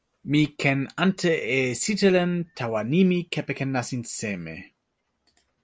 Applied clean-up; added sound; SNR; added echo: none; none; none; none.